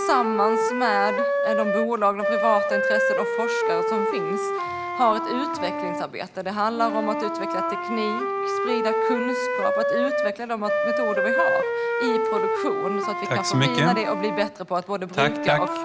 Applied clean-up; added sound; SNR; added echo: none; Wind instrument, woodwind instrument; -1 dB; none.